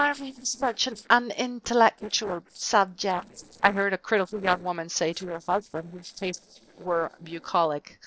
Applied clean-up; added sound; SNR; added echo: neural separator model SepFormer DNS4.